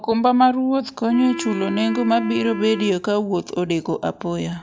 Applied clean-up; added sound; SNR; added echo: none; Wind instrument, woodwind instrument; 11 dB; none.